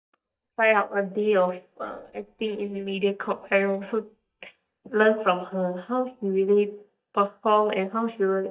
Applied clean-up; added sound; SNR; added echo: neural mask model DeepFilterNet 3.